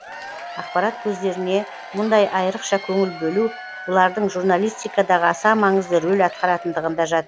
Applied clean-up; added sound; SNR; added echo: none; Applause / Crowd / Cheering; 15 dB; none.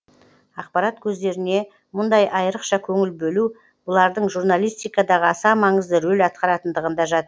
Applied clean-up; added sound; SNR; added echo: none; none; none; none.